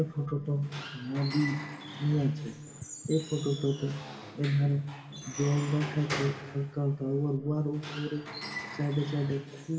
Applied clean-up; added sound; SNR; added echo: none; Squeak / Wood; 11 dB; reverberation time 1.5 s.